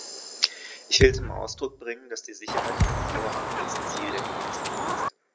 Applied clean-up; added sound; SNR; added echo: none; Chicken, rooster + Thump, thud; -1 dB; none.